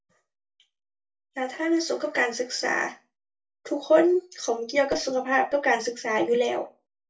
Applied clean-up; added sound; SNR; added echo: none; none; none; reverberation time 0.2 s.